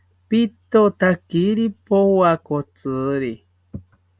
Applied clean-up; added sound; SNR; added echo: none; none; none; none.